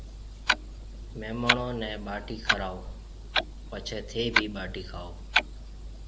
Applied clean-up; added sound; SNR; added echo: none; Clock; -4 dB; none.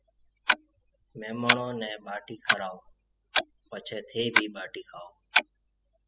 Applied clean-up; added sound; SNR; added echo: classical method spectral subtraction.